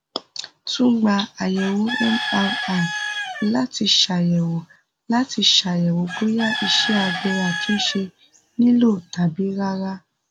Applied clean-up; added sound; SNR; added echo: none; Bird / Chicken, rooster; 8 dB; none.